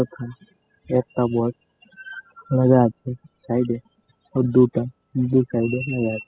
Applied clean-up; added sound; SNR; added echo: classical method spectral subtraction.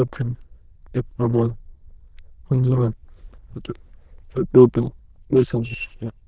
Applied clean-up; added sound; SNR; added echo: neural diffusion model UNIVERSE++.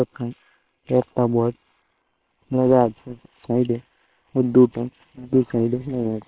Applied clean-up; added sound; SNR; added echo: neural separator model SepFormer WHAM!.